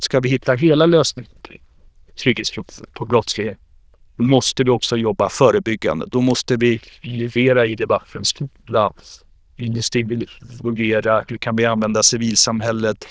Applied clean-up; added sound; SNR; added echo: neural diffusion model UNIVERSE++.